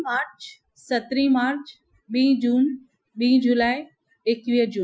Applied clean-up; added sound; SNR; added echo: classical method Wiener filter.